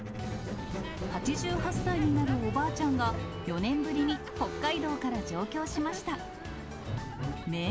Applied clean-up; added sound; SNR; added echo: none; Squeak; 5 dB; none.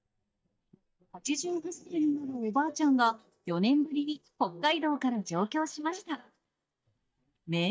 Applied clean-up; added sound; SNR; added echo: neural mask model DeepFilterNet 3.